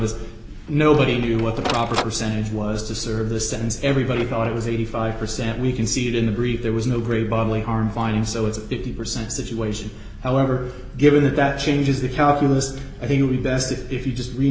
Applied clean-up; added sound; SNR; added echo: none; Printer; 18 dB; none.